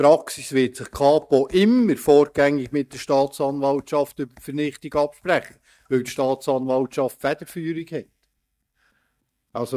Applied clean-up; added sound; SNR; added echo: neural mask model DeepFilterNet 3.